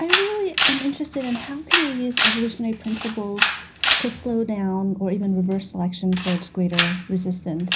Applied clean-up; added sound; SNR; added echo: none; Camera; -1 dB; reverberation time 0.5 s.